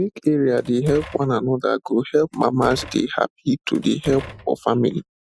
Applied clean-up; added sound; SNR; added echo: classical method Wiener filter.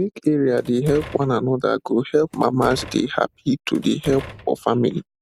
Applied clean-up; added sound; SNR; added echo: none; Door; 18 dB; none.